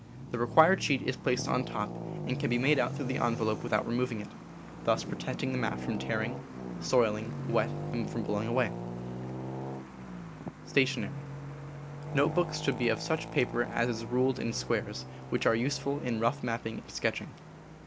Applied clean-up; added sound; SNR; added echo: none; Traffic noise, roadway noise; 8 dB; none.